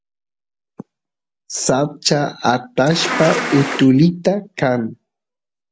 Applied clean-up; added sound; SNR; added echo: none; Insect; 3 dB; none.